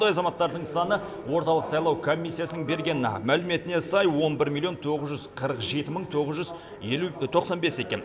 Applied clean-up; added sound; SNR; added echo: none; none; none; none.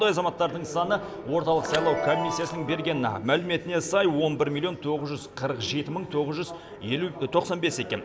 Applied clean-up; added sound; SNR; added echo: none; Chime; 9 dB; none.